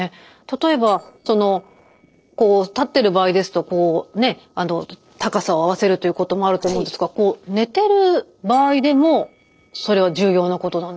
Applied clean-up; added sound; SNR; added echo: neural separator model SepFormer DNS4.